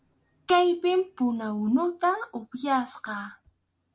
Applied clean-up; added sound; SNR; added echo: none; none; none; none.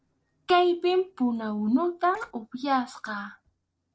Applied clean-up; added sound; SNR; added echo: neural separator model SepFormer DNS4.